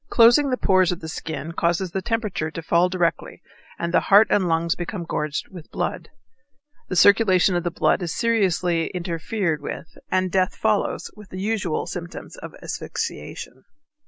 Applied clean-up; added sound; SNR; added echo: none; none; none; none.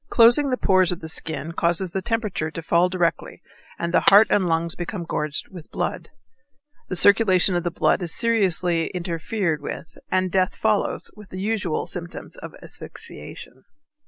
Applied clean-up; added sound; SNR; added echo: none; Shatter; 11 dB; none.